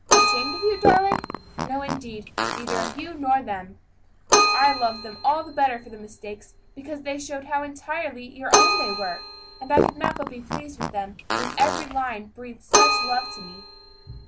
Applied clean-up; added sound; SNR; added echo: none; Keyboard (musical) + Fart; -2 dB; none.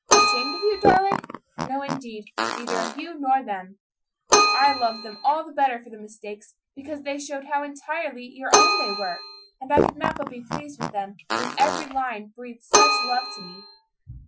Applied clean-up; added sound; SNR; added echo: classical method Wiener filter.